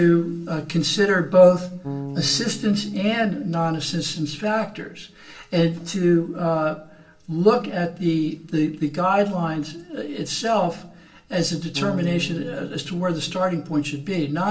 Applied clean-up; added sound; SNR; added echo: none; Bass guitar; 18 dB; reverberation time 0.2 s.